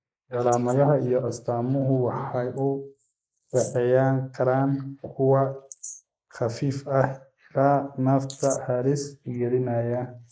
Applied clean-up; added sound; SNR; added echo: neural mask model Resemble Enhance denoiser.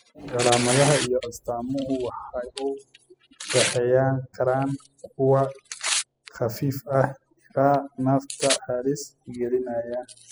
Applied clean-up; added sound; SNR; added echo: classical method spectral subtraction.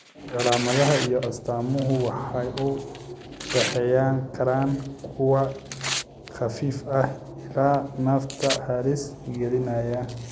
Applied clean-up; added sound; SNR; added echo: none; Tearing; 10 dB; none.